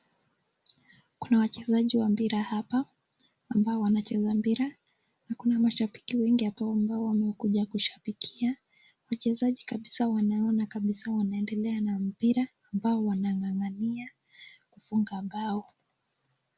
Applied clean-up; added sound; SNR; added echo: none; none; none; none.